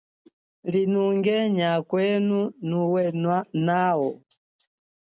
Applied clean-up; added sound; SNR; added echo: none; none; none; none.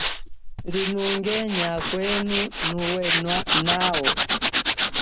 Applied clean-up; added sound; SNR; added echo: none; Tools; -2 dB; none.